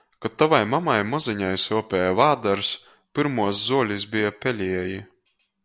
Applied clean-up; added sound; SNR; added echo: none; none; none; none.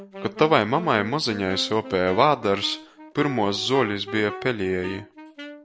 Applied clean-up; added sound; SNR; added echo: none; Wind instrument, woodwind instrument; 14 dB; none.